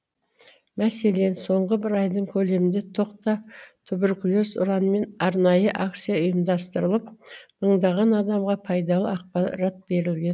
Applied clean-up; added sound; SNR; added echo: none; none; none; none.